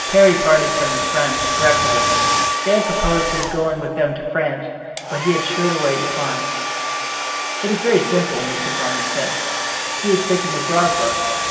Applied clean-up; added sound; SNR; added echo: none; Domestic sounds, home sounds; 2 dB; reverberation time 2.5 s.